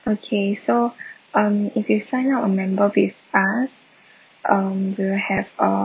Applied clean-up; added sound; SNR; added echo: none; none; none; none.